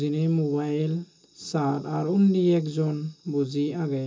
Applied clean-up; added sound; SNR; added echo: none; none; none; reverberation time 0.2 s.